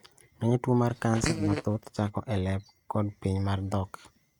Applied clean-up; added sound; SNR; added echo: neural mask model RNNoise.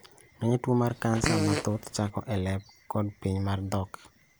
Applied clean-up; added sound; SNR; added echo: none; Fart; 2 dB; none.